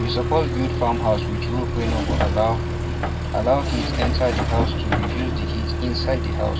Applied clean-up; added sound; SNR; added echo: none; Accelerating, revving, vroom; -2 dB; reverberation time 0.3 s.